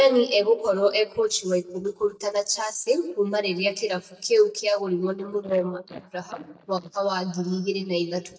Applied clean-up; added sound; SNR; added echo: neural mask model DeepFilterNet 3.